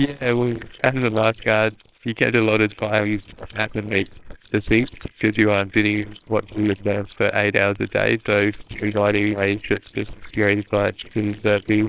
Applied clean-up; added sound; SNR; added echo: neural separator model SepFormer WHAMR!.